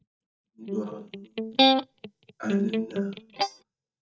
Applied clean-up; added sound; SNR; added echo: neural mask model DeepFilterNet 3.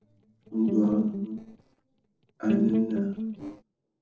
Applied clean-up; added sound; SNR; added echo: neural separator model SepFormer DNS4.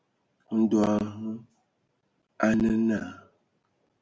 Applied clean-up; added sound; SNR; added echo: none; none; none; none.